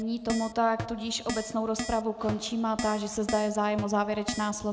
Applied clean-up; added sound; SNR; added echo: none; Keyboard (musical); 10 dB; none.